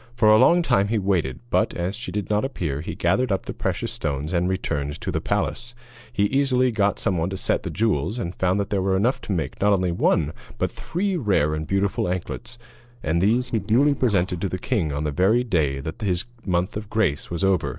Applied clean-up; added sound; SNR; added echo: neural separator model SepFormer DNS4.